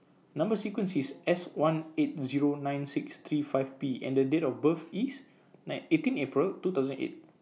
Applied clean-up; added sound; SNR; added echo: none; none; none; none.